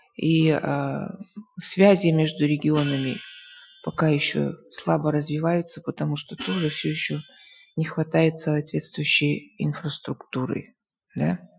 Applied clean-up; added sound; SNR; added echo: classical method Wiener filter.